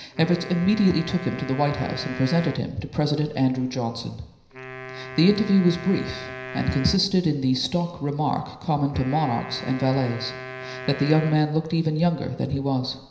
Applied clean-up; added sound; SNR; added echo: none; Wind instrument, woodwind instrument; 15 dB; reverberation time 0.9 s.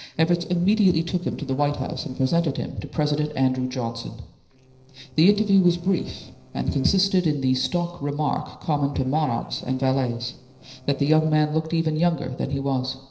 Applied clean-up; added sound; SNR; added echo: neural separator model SepFormer DNS4.